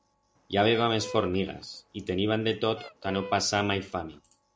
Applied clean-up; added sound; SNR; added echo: none; Fowl; 17 dB; none.